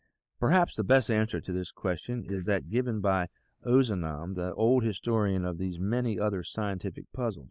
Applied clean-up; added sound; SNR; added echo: neural mask model Resemble Enhance denoiser.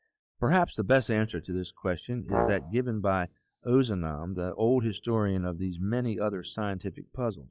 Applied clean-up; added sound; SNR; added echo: classical method log-MMSE.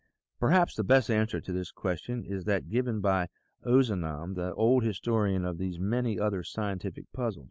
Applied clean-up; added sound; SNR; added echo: none; none; none; none.